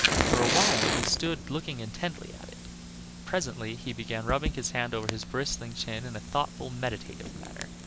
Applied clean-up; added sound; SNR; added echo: none; Fire; 0 dB; none.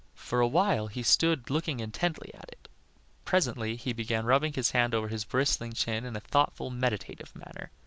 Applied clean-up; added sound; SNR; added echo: none; none; none; none.